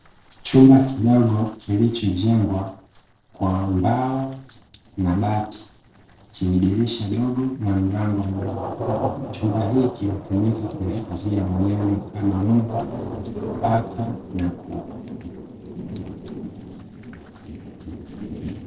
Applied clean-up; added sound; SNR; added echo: neural separator model SepFormer DNS4.